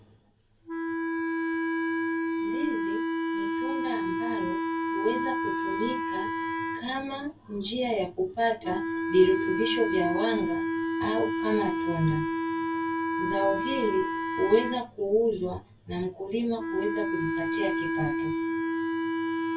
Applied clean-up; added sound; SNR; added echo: none; Wind instrument, woodwind instrument; -1 dB; reverberation time 0.1 s.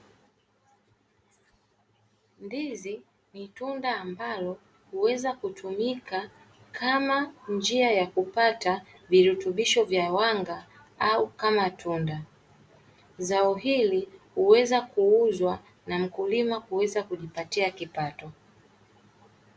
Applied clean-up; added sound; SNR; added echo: none; none; none; none.